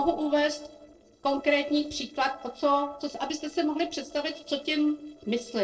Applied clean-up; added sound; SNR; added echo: neural separator model SepFormer DNS4.